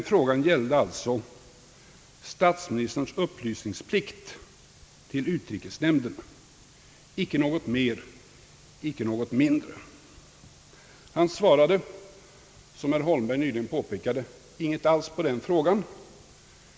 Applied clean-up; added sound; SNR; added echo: none; none; none; none.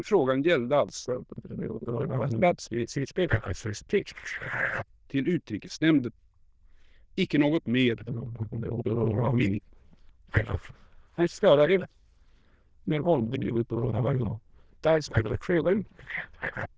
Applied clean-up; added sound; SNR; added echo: neural diffusion model UNIVERSE++.